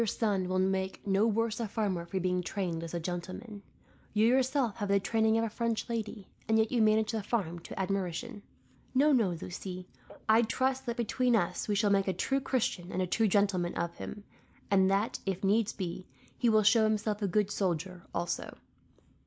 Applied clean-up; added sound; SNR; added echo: none; none; none; none.